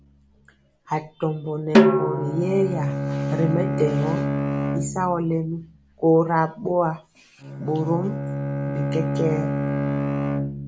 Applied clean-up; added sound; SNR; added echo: none; Snare drum + Bowed string instrument; 0 dB; none.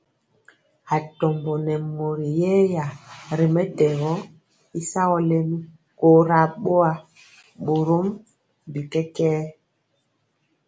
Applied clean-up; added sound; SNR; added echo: none; none; none; none.